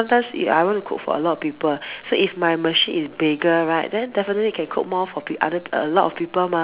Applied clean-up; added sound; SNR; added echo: none; none; none; none.